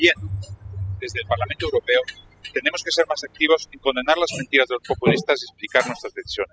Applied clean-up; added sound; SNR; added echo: classical method spectral subtraction.